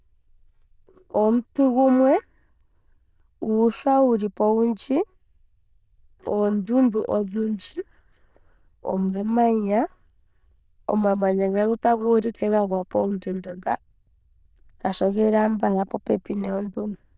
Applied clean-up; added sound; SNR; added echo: neural diffusion model UNIVERSE++.